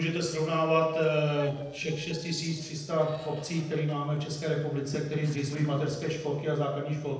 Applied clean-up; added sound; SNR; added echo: neural separator model SepFormer DNS4.